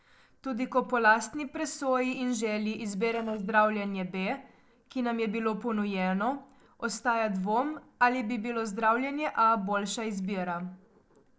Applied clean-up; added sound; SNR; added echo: neural separator model SepFormer DNS4.